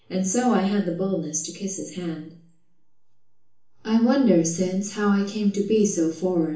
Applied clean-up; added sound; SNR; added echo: none; none; none; reverberation time 0.8 s.